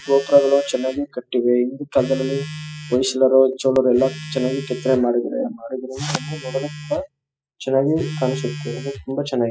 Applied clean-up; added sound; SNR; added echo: classical method spectral subtraction.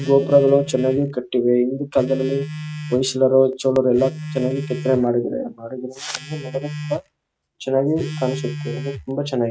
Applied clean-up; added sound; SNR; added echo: neural mask model RNNoise.